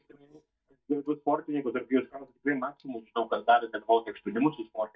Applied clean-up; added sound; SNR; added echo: neural mask model DeepFilterNet 3.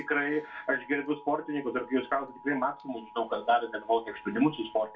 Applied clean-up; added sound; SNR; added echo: none; Alarm; 20 dB; reverberation time 0.2 s.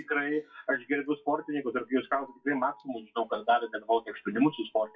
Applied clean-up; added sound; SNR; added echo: classical method WPE with log-MMSE.